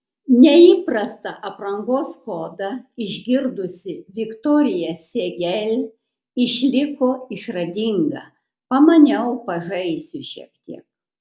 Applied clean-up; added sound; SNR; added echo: none; none; none; none.